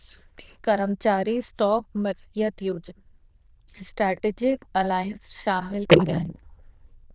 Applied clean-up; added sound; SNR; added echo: neural diffusion model UNIVERSE++.